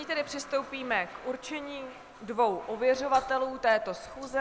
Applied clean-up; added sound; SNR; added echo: none; Toilet flush; 18 dB; none.